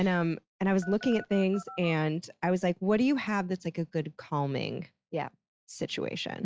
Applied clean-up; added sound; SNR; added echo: classical method log-MMSE.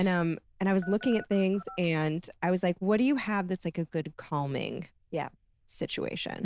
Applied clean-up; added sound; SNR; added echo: neural diffusion model UNIVERSE++.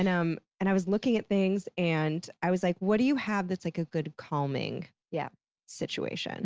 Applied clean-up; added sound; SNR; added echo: none; none; none; none.